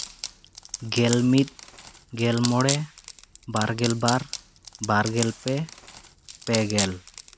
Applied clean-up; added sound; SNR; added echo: none; Wood; 9 dB; none.